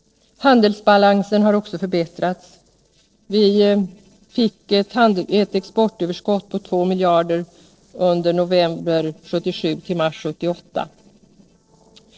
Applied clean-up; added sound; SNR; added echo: neural separator model SepFormer DNS4.